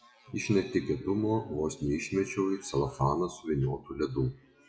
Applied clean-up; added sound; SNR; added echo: classical method WPE with log-MMSE.